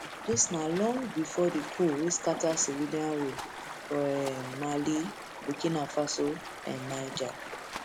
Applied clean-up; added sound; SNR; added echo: none; Stream; 9 dB; none.